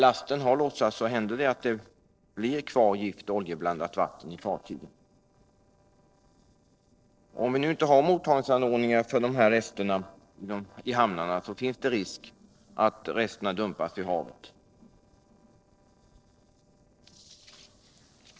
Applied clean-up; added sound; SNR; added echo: neural separator model SepFormer DNS4.